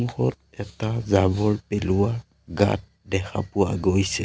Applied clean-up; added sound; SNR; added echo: none; none; none; none.